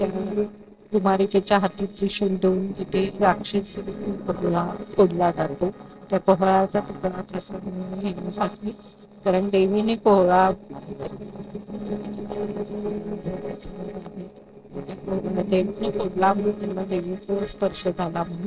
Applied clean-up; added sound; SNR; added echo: neural separator model SepFormer DNS4.